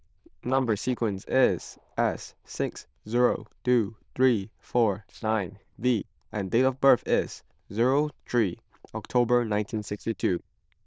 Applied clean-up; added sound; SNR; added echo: neural diffusion model UNIVERSE++.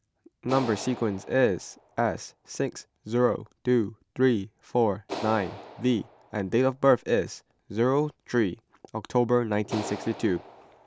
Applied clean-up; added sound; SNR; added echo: none; Clapping; 16 dB; none.